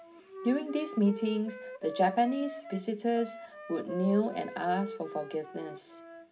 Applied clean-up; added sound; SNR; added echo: none; Wind instrument, woodwind instrument; 12 dB; reverberation time 0.4 s.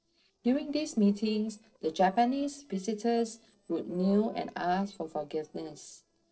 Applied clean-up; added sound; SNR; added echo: neural separator model SepFormer DNS4.